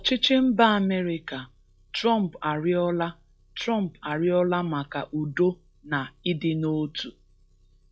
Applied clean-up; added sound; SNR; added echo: classical method log-MMSE.